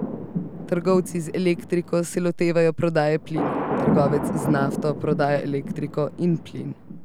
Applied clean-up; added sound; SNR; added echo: none; Thunder; 5 dB; none.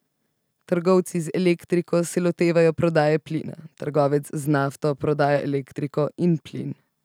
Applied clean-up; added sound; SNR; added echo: none; none; none; none.